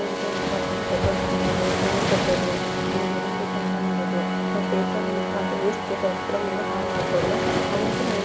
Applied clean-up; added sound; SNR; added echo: none; Organ + Waves, surf; -4 dB; none.